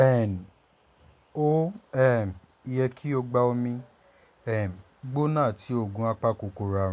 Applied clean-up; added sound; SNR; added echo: none; none; none; none.